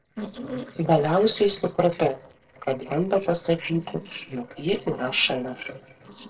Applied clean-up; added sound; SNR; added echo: neural separator model SepFormer DNS4.